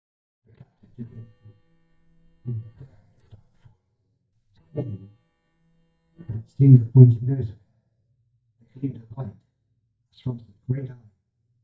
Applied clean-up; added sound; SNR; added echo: neural mask model DeepFilterNet 3.